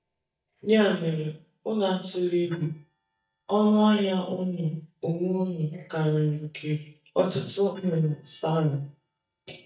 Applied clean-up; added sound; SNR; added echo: neural mask model DeepFilterNet 3.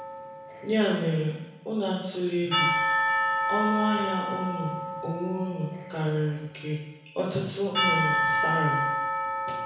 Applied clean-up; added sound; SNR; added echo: none; Church bell / Percussion; 0 dB; reverberation time 1.0 s.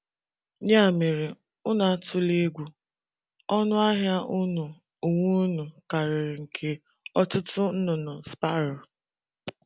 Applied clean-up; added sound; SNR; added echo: none; none; none; none.